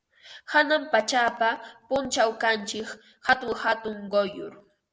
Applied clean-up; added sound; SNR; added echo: none; none; none; none.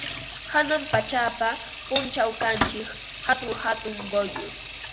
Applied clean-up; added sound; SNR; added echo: none; Sink (filling or washing) / Water tap, faucet; 4 dB; none.